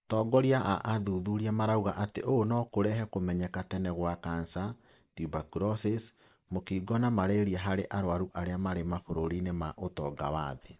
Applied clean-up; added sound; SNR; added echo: neural mask model Resemble Enhance denoiser.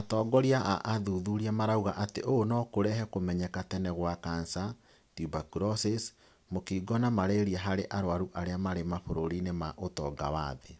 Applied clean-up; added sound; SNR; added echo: none; none; none; none.